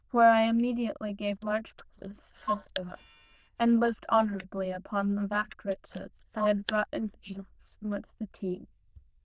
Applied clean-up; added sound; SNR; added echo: neural diffusion model UNIVERSE++.